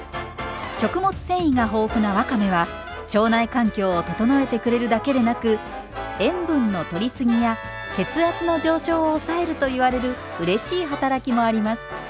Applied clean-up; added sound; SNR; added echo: none; none; none; none.